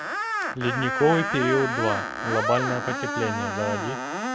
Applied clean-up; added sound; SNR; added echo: none; Screech; 1 dB; none.